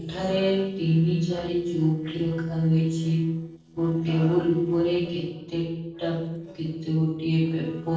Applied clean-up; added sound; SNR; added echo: neural separator model SepFormer DNS4.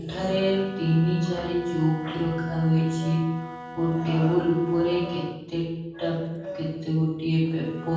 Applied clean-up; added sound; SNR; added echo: none; Wind instrument, woodwind instrument; 15 dB; reverberation time 1.2 s.